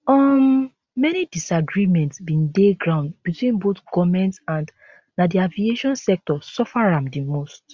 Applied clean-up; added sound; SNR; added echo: none; none; none; none.